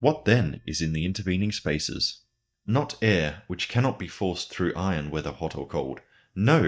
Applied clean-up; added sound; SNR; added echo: neural mask model DeepFilterNet 3.